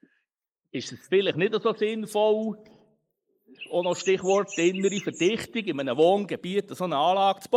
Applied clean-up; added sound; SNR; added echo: neural mask model Resemble Enhance denoiser.